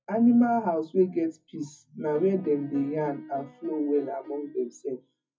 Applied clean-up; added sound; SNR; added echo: classical method WPE with log-MMSE.